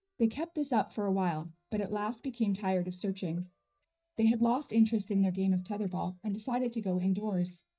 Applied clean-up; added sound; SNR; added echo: neural mask model DeepFilterNet 3.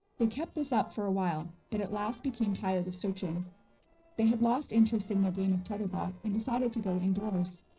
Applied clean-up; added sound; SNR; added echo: neural separator model SepFormer DNS4.